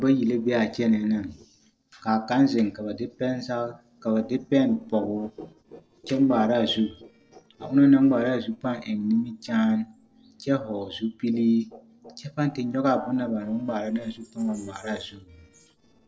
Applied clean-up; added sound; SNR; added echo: neural separator model SepFormer DNS4.